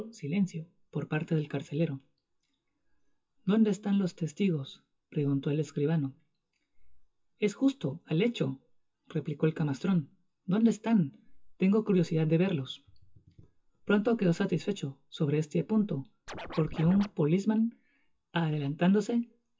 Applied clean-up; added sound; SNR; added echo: classical method WPE with log-MMSE.